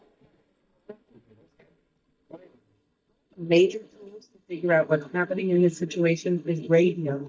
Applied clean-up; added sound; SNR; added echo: neural mask model DeepFilterNet 3.